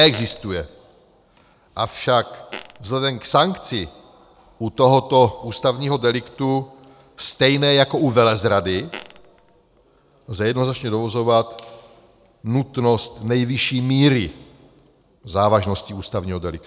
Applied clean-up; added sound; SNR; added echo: none; Fart; 19 dB; none.